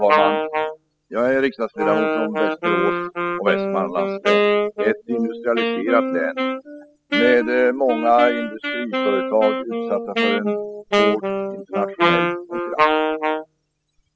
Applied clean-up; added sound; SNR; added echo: classical method spectral subtraction.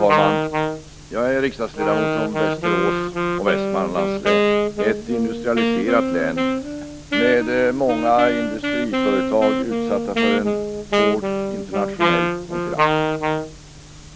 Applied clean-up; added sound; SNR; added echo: none; Wind instrument, woodwind instrument; -2 dB; none.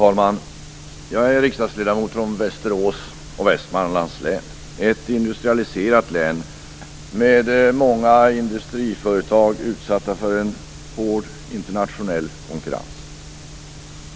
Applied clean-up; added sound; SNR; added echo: none; none; none; none.